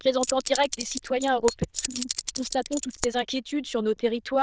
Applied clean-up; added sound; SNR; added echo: neural diffusion model UNIVERSE++.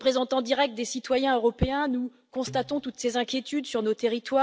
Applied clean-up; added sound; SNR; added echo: none; none; none; none.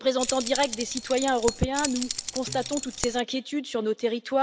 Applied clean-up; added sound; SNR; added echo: none; Keys jangling; 7 dB; none.